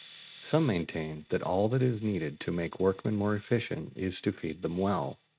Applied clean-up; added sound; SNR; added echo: neural mask model RNNoise.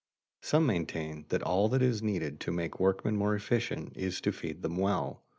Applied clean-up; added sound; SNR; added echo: none; none; none; none.